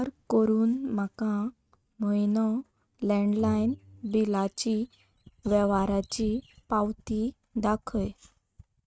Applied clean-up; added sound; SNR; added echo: neural mask model RNNoise.